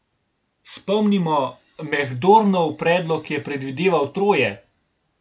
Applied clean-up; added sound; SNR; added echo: none; none; none; none.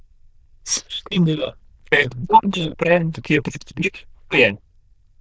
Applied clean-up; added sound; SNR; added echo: neural diffusion model UNIVERSE++.